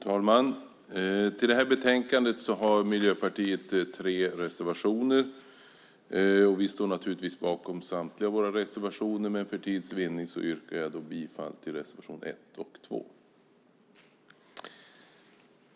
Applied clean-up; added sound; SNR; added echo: none; none; none; none.